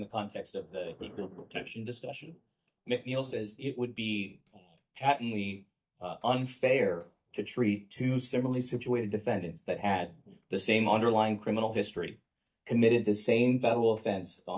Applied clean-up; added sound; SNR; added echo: neural mask model DeepFilterNet 3.